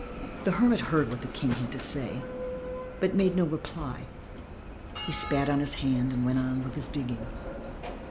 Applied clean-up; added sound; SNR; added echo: none; Bell; 8 dB; none.